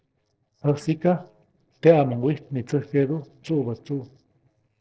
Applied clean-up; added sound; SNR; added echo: neural separator model SepFormer DNS4.